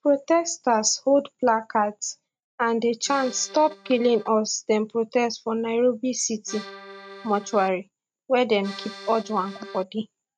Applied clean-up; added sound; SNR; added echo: neural mask model RNNoise.